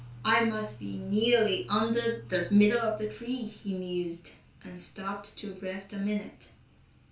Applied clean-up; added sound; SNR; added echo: none; none; none; reverberation time 0.3 s.